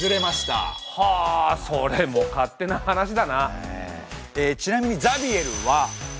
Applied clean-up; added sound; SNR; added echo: none; Cowbell; 8 dB; none.